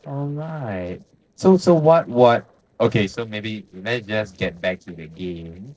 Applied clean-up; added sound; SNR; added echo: neural separator model SepFormer DNS4.